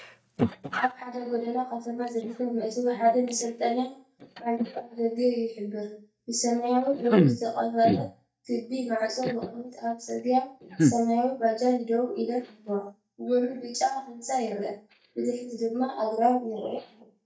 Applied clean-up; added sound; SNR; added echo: neural mask model DeepFilterNet 3.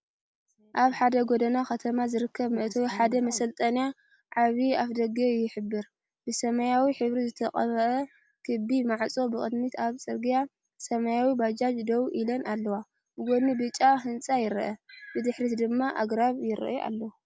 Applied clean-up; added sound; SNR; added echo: none; none; none; none.